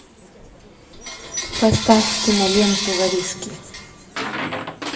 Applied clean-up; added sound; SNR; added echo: none; Coin (dropping) / Bell; 5 dB; reverberation time 1.3 s.